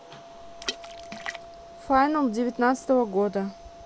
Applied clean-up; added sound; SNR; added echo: none; Water / Splash, splatter; 16 dB; none.